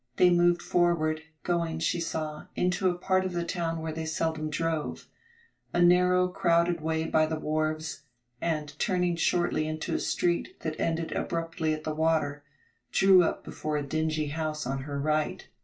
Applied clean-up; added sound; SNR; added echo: none; none; none; reverberation time 0.2 s.